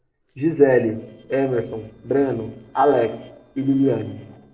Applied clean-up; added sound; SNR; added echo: neural separator model SepFormer DNS4.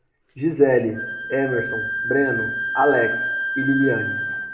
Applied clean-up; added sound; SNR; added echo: none; Wind instrument, woodwind instrument; 4 dB; reverberation time 0.6 s.